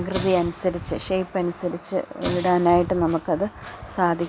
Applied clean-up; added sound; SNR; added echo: none; Explosion; 15 dB; none.